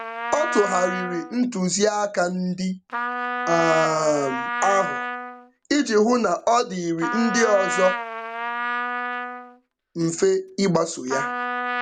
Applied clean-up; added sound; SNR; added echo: none; Trumpet; 6 dB; none.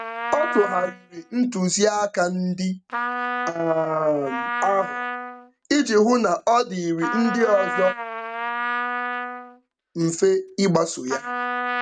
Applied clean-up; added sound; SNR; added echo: neural mask model RNNoise.